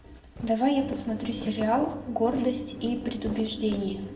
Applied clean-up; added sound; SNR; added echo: none; Walk, footsteps; 16 dB; reverberation time 0.7 s.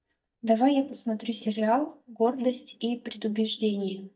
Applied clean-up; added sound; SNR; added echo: neural mask model DeepFilterNet 3.